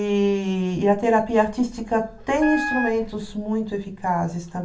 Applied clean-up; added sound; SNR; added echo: none; Wind instrument, woodwind instrument; 7 dB; reverberation time 0.3 s.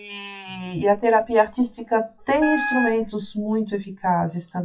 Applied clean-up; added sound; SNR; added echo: classical method WPE with log-MMSE.